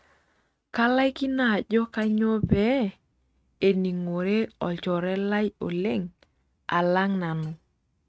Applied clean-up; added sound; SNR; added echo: neural mask model RNNoise.